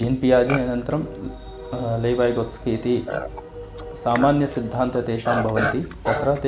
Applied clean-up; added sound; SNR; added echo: none; Livestock, farm animals, working animals; 9 dB; none.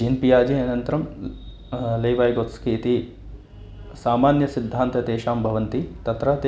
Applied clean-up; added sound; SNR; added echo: none; none; none; none.